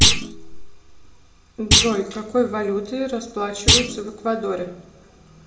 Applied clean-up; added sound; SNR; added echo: none; Thump, thud; -3 dB; reverberation time 0.7 s.